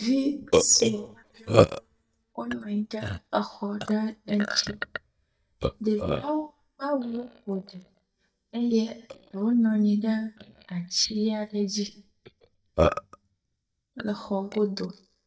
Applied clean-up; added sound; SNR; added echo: neural mask model DeepFilterNet 3.